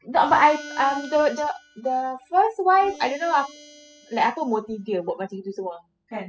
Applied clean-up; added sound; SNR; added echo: classical method spectral subtraction.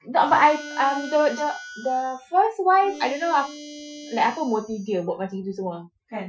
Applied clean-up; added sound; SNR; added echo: classical method Wiener filter.